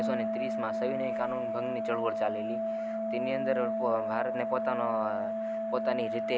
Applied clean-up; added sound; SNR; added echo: none; Organ; -2 dB; none.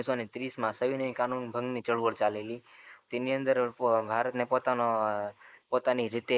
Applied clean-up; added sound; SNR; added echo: neural mask model Resemble Enhance denoiser.